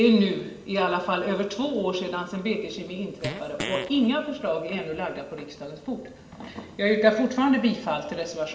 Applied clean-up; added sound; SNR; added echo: none; Fart; 9 dB; reverberation time 0.9 s.